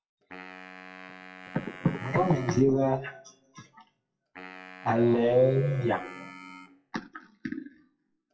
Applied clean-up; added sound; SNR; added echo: classical method WPE with log-MMSE.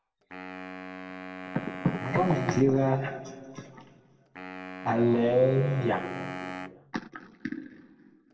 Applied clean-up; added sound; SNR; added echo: none; Wind instrument, woodwind instrument; 12 dB; reverberation time 1.7 s.